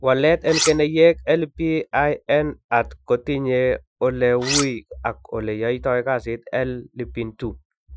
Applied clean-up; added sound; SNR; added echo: classical method Wiener filter.